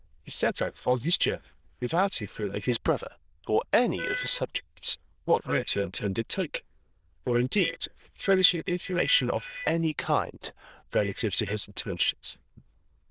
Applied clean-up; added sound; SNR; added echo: neural diffusion model UNIVERSE++.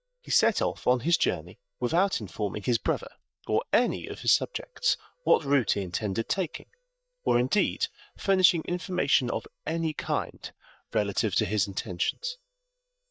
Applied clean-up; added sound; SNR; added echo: neural mask model DeepFilterNet 3.